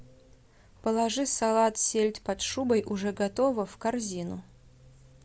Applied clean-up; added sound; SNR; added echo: none; none; none; none.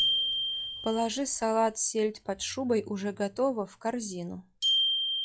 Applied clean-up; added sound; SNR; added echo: classical method log-MMSE.